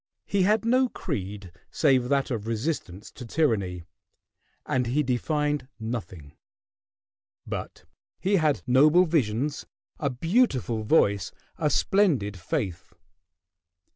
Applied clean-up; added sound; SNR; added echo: none; none; none; none.